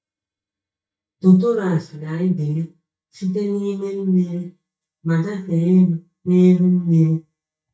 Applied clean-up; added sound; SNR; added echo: neural mask model DeepFilterNet 3.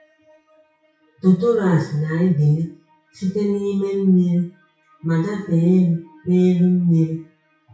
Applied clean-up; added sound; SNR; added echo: classical method WPE with log-MMSE.